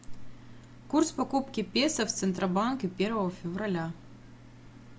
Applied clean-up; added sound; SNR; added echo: none; none; none; none.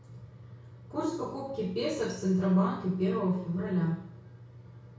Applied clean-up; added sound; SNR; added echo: none; none; none; reverberation time 0.6 s.